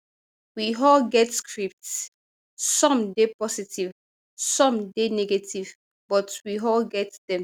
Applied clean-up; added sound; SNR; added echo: none; none; none; none.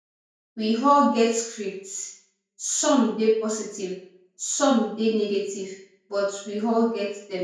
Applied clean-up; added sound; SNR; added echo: none; none; none; reverberation time 0.5 s.